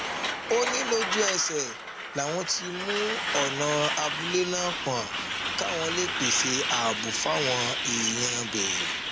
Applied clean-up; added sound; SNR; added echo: none; Truck; 1 dB; none.